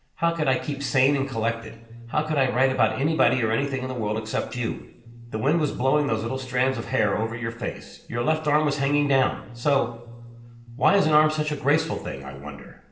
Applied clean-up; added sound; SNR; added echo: none; Bass guitar; 17 dB; reverberation time 0.7 s.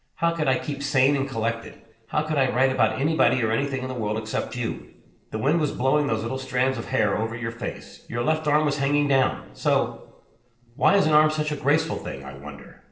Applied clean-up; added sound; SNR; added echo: neural separator model SepFormer DNS4.